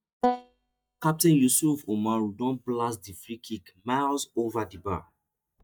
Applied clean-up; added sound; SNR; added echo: neural mask model DeepFilterNet 3.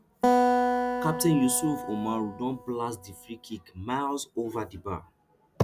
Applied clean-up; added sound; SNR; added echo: none; Acoustic guitar; -1 dB; none.